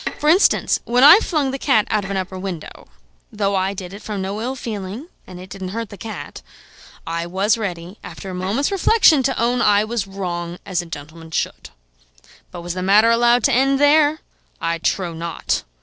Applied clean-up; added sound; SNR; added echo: neural separator model SepFormer DNS4.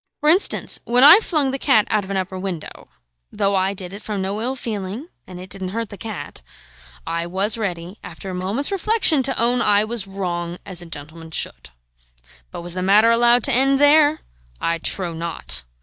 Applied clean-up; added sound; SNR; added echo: neural mask model DeepFilterNet 3.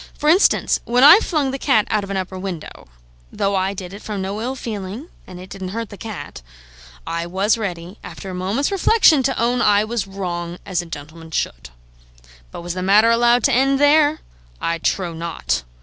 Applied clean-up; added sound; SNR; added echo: none; none; none; none.